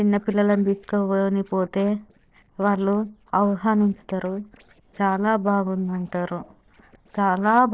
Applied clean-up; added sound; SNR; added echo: neural separator model SepFormer DNS4.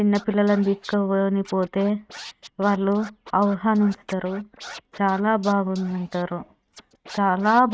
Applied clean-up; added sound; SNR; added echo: neural mask model RNNoise.